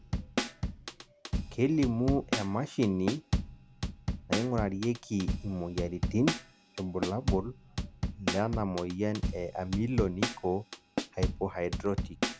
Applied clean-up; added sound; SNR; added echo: none; Drum kit; 2 dB; none.